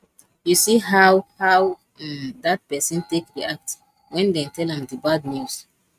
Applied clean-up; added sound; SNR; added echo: neural mask model RNNoise.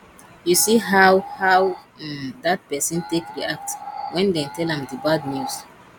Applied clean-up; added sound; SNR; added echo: none; Animal; 13 dB; none.